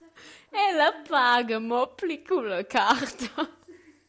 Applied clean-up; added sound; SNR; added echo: none; none; none; none.